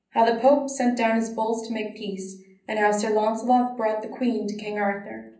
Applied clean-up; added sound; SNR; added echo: none; none; none; reverberation time 0.6 s.